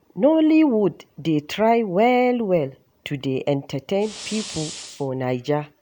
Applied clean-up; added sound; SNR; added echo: none; Fire; 14 dB; none.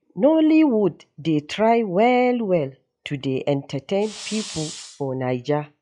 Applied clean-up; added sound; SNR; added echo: classical method log-MMSE.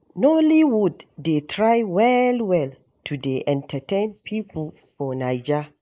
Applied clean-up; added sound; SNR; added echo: neural mask model Resemble Enhance denoiser.